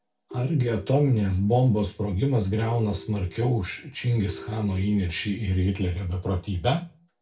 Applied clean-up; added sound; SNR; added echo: none; Ringtone; 20 dB; reverberation time 0.2 s.